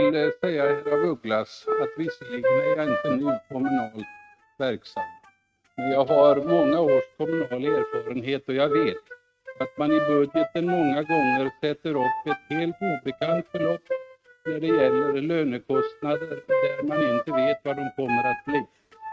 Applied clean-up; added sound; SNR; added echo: neural mask model RNNoise.